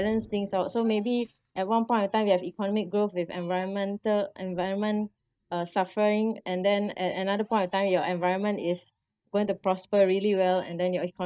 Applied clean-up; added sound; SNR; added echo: neural mask model DeepFilterNet 3.